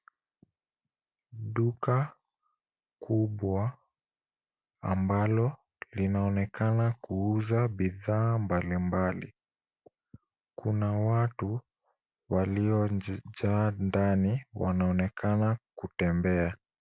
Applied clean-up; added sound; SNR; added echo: none; none; none; none.